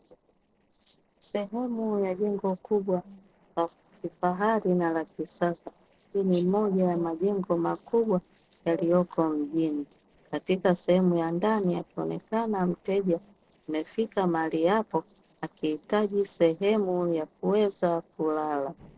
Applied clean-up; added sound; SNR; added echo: neural separator model SepFormer DNS4.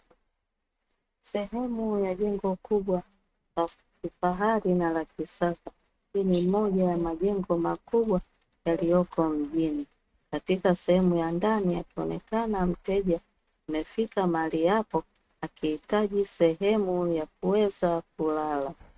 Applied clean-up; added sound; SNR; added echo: neural mask model RNNoise.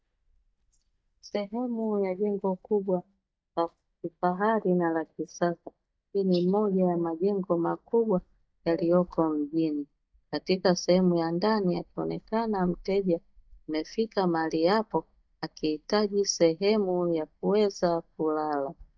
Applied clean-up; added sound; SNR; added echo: neural mask model DeepFilterNet 3.